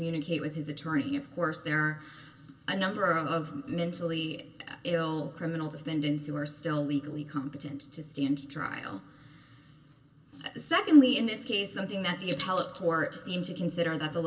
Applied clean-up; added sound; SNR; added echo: none; none; none; reverberation time 0.2 s.